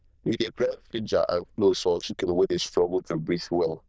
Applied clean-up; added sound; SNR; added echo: neural diffusion model UNIVERSE++.